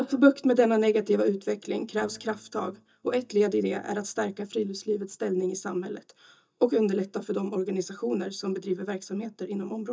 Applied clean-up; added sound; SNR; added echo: neural mask model DeepFilterNet 3.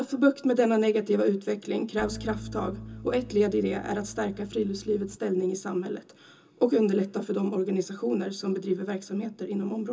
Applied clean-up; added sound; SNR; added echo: none; Organ; 13 dB; reverberation time 0.2 s.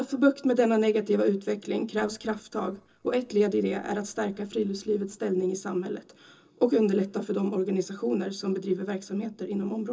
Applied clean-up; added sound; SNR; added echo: neural separator model SepFormer DNS4.